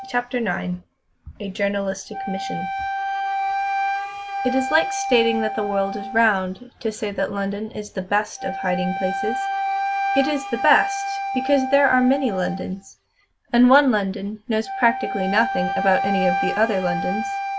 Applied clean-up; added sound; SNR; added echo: none; Wind instrument, woodwind instrument; 5 dB; none.